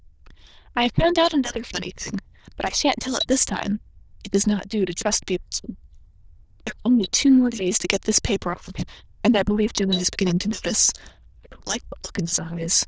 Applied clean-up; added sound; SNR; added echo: neural diffusion model UNIVERSE++.